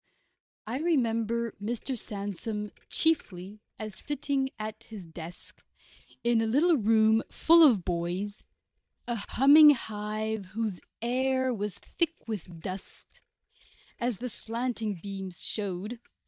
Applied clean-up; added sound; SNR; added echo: neural mask model DeepFilterNet 3.